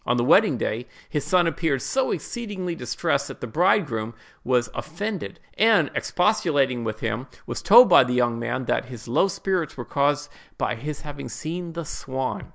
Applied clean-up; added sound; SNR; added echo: none; none; none; none.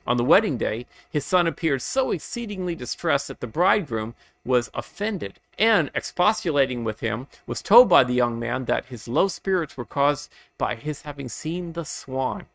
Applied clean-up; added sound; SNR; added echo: neural mask model RNNoise.